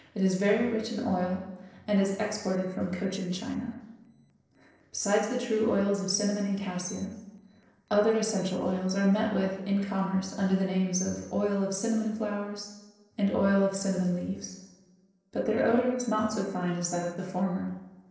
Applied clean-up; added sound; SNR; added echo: neural separator model SepFormer DNS4.